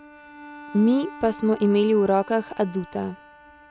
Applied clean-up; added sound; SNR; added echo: none; Bowed string instrument; 19 dB; none.